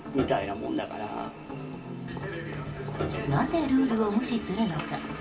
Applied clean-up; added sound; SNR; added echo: none; Piano; 12 dB; reverberation time 0.2 s.